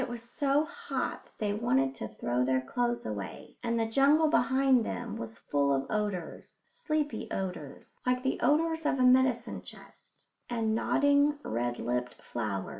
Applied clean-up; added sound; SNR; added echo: none; none; none; none.